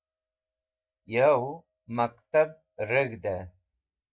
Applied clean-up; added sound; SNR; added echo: neural mask model DeepFilterNet 3.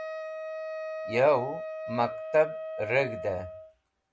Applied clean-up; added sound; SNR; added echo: none; Wind instrument, woodwind instrument; 7 dB; none.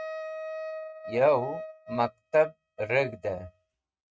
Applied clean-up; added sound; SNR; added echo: neural mask model RNNoise.